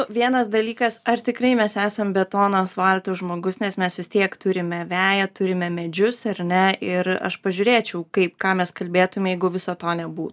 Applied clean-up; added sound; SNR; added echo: none; none; none; none.